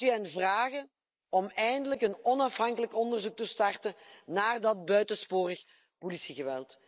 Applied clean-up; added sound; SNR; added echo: neural mask model Resemble Enhance denoiser.